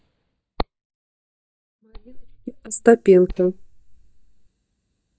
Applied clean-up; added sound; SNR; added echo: neural mask model DeepFilterNet 3.